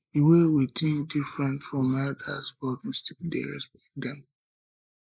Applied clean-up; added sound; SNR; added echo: neural mask model Resemble Enhance denoiser.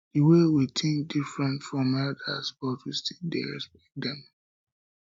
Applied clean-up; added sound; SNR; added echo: none; none; none; none.